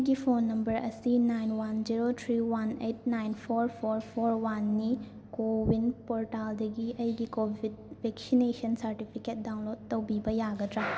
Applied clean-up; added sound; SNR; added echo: none; none; none; none.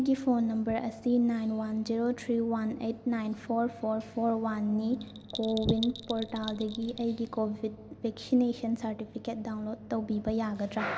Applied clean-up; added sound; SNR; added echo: none; Bell; 13 dB; none.